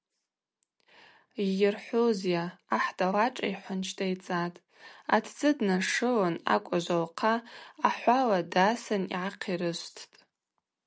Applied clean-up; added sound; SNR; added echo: none; none; none; none.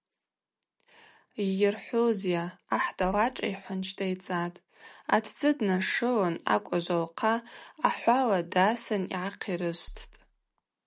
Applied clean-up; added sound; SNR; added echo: none; Bass drum; 19 dB; none.